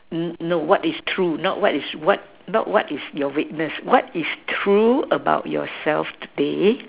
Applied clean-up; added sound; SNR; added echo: none; none; none; none.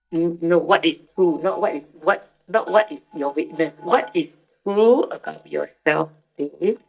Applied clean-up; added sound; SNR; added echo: neural mask model DeepFilterNet 3.